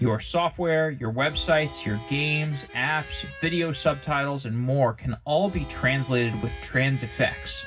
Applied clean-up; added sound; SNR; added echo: none; Harmonica; 18 dB; reverberation time 0.4 s.